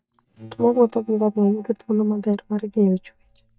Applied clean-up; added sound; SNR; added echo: neural mask model DeepFilterNet 3.